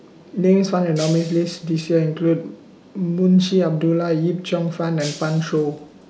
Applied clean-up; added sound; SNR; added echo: none; Shatter; 18 dB; none.